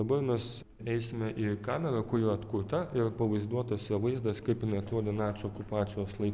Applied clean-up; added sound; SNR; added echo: none; none; none; none.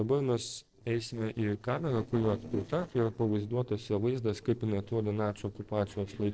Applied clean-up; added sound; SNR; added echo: neural separator model SepFormer DNS4.